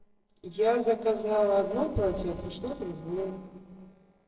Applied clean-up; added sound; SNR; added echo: neural separator model SepFormer DNS4.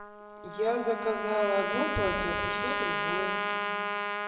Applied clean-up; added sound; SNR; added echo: none; Trumpet; 0 dB; reverberation time 1.8 s.